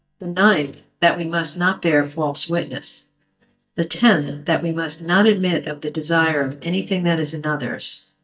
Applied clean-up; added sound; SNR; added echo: neural mask model DeepFilterNet 3.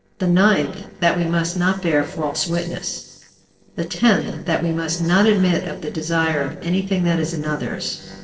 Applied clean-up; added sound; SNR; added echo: neural separator model SepFormer DNS4.